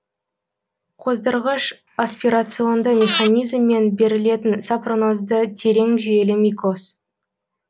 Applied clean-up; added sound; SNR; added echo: none; Breathing; 10 dB; none.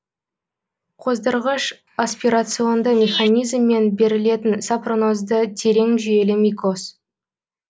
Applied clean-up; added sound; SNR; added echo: neural mask model Resemble Enhance denoiser.